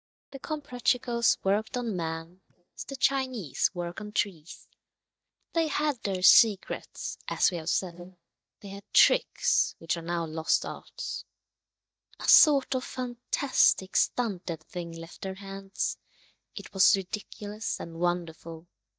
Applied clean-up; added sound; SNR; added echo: neural mask model DeepFilterNet 3.